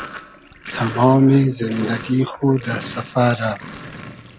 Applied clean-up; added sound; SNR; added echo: none; Sink (filling or washing); 16 dB; none.